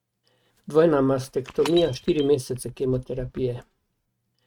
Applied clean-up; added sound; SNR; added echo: neural mask model RNNoise.